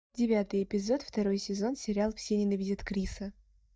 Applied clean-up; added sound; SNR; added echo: neural mask model DeepFilterNet 3.